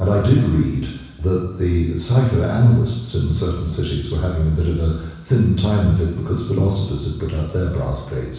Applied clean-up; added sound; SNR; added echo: none; none; none; reverberation time 1.1 s.